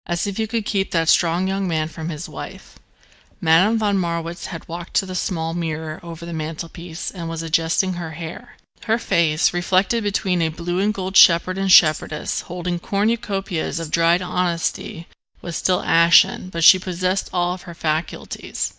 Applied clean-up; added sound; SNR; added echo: neural mask model DeepFilterNet 3.